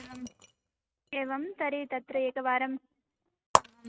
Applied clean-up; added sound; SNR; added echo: neural mask model RNNoise.